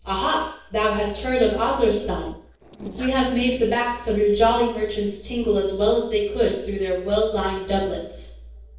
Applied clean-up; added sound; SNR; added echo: neural separator model SepFormer DNS4.